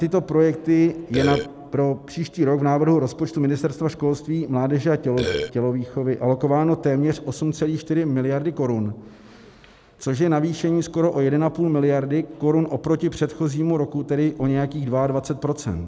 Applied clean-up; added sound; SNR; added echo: none; Burping, eructation; 3 dB; none.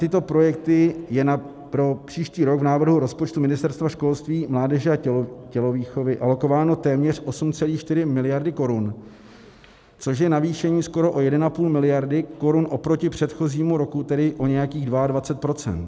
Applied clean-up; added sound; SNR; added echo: none; none; none; none.